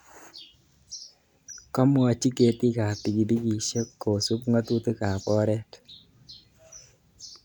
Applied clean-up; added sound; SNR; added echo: none; none; none; none.